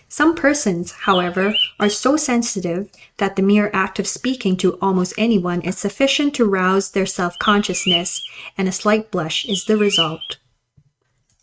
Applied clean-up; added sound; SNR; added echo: neural mask model RNNoise.